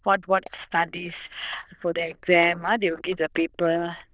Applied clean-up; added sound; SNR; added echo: neural diffusion model UNIVERSE++.